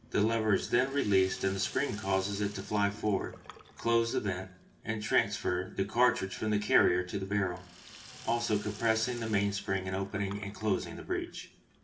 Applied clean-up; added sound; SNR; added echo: none; Sink (filling or washing); 20 dB; reverberation time 0.7 s.